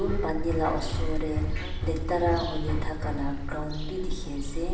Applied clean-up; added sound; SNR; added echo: none; Bird vocalization, bird call, bird song; 3 dB; reverberation time 0.8 s.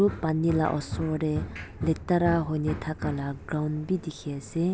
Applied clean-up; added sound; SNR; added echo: none; none; none; none.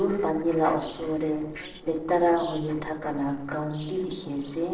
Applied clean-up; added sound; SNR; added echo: neural separator model SepFormer DNS4.